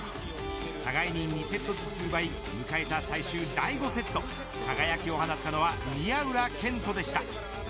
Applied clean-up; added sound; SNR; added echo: none; Harmonica; 11 dB; none.